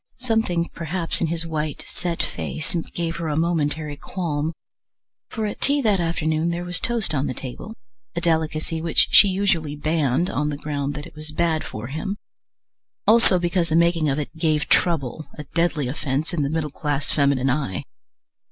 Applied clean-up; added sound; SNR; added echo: none; none; none; none.